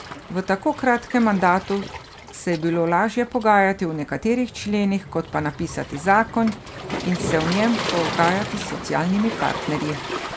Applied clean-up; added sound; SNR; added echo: none; Waves, surf; 10 dB; none.